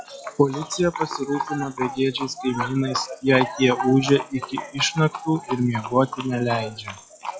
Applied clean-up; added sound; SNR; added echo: classical method log-MMSE.